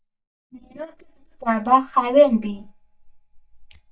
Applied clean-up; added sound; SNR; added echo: neural mask model DeepFilterNet 3.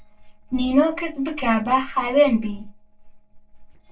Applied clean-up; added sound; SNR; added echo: neural separator model SepFormer DNS4.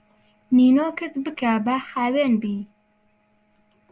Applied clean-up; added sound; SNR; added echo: none; none; none; none.